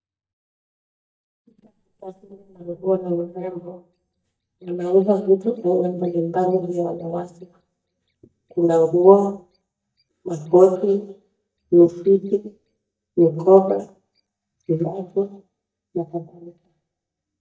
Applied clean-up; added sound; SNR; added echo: neural mask model DeepFilterNet 3.